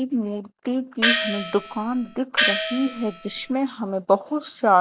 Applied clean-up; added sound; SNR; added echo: none; Gong; 2 dB; none.